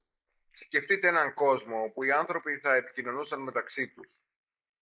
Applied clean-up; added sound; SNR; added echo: neural mask model Resemble Enhance denoiser.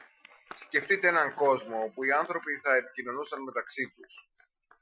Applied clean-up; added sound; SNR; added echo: classical method Wiener filter.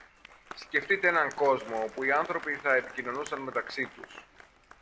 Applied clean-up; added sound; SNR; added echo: none; Applause; 17 dB; none.